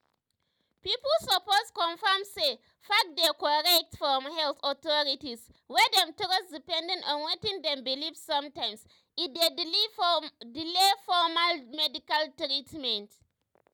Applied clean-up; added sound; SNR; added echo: none; none; none; none.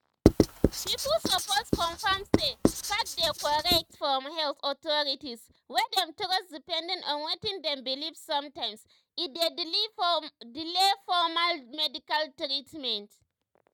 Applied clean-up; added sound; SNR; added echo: neural mask model RNNoise.